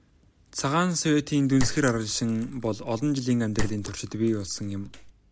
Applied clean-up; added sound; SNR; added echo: none; Chink, clink; 7 dB; none.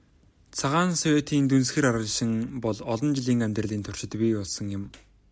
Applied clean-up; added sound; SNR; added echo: none; none; none; none.